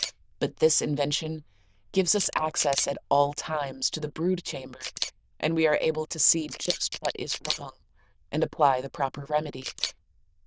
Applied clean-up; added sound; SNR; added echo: neural diffusion model UNIVERSE++.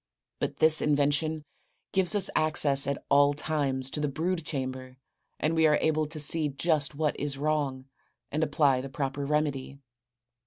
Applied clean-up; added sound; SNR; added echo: none; none; none; none.